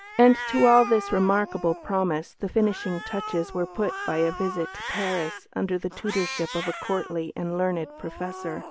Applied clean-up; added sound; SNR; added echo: none; Cat; 11 dB; none.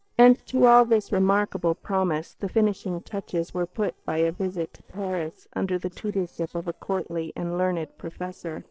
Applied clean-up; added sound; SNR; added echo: neural separator model SepFormer DNS4.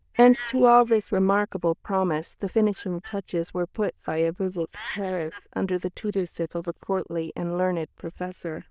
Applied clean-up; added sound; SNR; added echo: neural diffusion model UNIVERSE++.